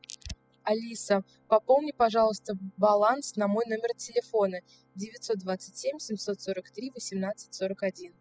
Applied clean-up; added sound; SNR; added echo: classical method spectral subtraction.